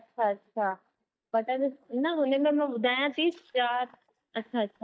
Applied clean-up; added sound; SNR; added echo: neural mask model DeepFilterNet 3.